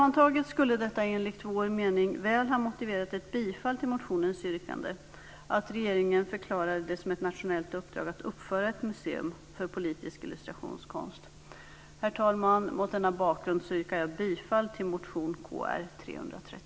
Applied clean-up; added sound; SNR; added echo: none; none; none; none.